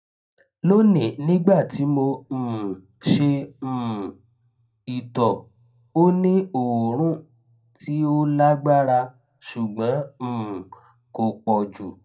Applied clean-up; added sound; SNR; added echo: none; none; none; reverberation time 0.2 s.